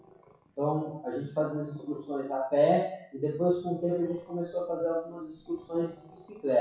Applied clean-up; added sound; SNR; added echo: classical method WPE with log-MMSE.